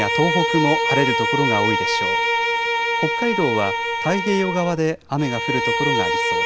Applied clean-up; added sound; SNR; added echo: none; Bowed string instrument; -2 dB; none.